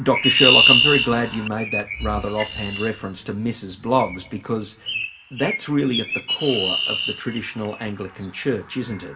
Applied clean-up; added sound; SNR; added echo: none; Chirp, tweet; 0 dB; reverberation time 0.7 s.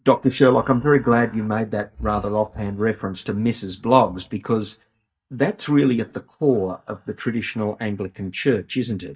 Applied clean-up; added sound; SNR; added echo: neural mask model DeepFilterNet 3.